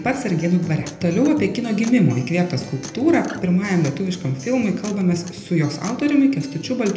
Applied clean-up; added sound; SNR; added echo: none; Acoustic guitar; 17 dB; reverberation time 0.6 s.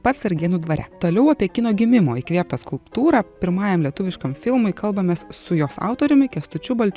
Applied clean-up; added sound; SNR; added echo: none; none; none; none.